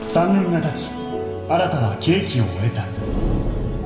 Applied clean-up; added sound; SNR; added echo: none; none; none; reverberation time 2.3 s.